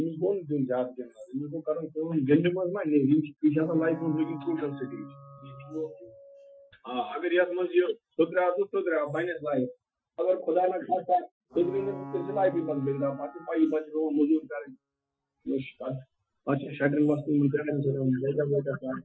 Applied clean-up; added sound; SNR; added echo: classical method Wiener filter.